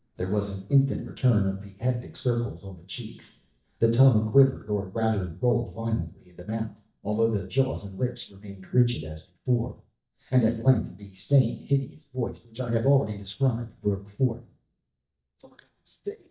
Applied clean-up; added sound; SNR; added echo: neural mask model DeepFilterNet 3.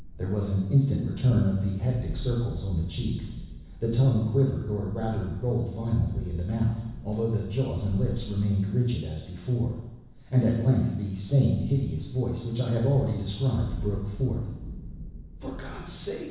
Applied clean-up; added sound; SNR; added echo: none; Thunderstorm; 13 dB; reverberation time 1.1 s.